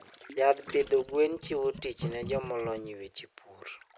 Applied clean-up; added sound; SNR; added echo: none; Gurgling; 13 dB; none.